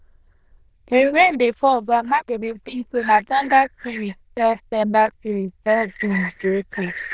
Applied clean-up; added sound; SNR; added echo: neural diffusion model UNIVERSE++.